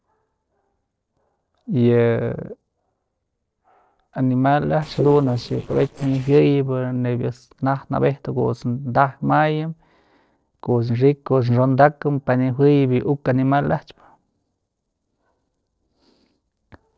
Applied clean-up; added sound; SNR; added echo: neural separator model SepFormer DNS4.